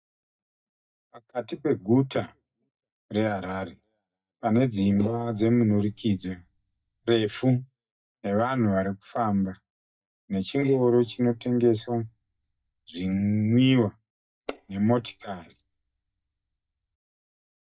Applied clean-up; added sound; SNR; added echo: neural mask model DeepFilterNet 3.